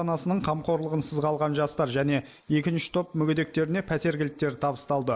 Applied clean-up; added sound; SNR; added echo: neural mask model Resemble Enhance denoiser.